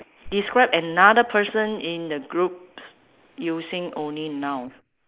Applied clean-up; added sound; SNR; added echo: neural mask model Resemble Enhance denoiser.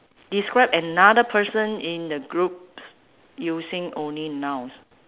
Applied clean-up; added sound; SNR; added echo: none; none; none; none.